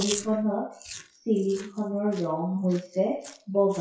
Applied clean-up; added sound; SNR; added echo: classical method WPE with log-MMSE.